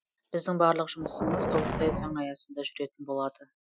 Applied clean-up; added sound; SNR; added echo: classical method Wiener filter.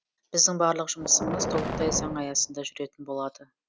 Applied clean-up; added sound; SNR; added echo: none; Boom; 5 dB; none.